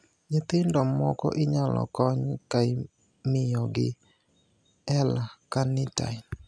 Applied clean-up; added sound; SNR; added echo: none; none; none; none.